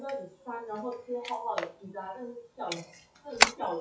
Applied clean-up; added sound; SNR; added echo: classical method WPE with log-MMSE.